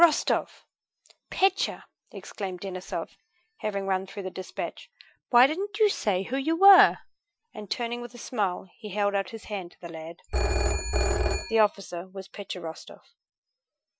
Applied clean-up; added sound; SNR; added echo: classical method Wiener filter.